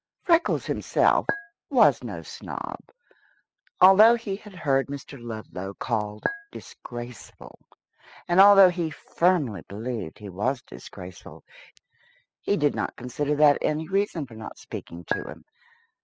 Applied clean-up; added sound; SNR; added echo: classical method spectral subtraction.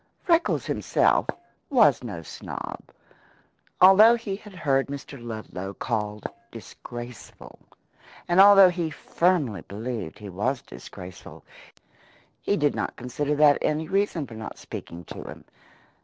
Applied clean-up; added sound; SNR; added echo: neural separator model SepFormer DNS4.